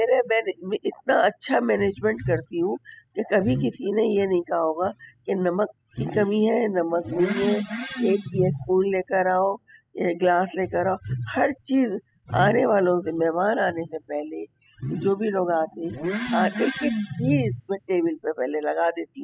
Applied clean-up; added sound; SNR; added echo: classical method spectral subtraction.